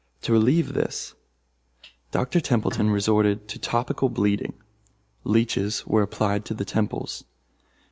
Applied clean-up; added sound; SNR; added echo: none; Bowed string instrument; 18 dB; none.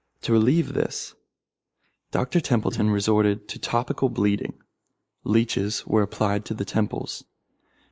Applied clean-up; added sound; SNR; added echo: neural mask model Resemble Enhance denoiser.